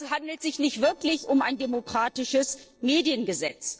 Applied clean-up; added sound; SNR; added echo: neural separator model SepFormer DNS4.